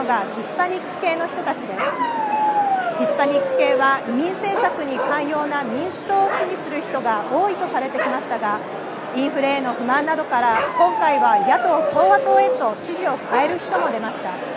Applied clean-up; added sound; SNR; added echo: none; Bark; 4 dB; none.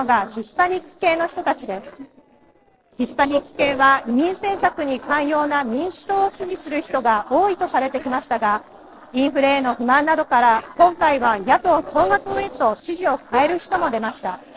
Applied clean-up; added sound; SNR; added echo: neural separator model SepFormer DNS4.